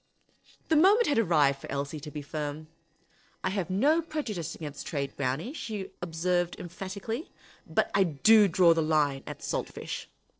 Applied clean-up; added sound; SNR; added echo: neural separator model SepFormer DNS4.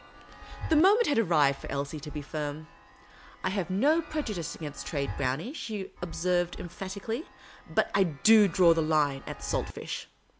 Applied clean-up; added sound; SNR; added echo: none; Chime; 15 dB; none.